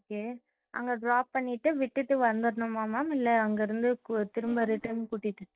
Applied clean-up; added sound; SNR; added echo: neural mask model DeepFilterNet 3.